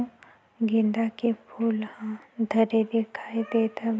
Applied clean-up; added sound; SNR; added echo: none; none; none; none.